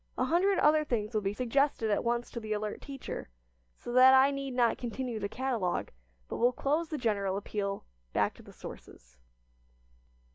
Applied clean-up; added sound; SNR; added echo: none; none; none; none.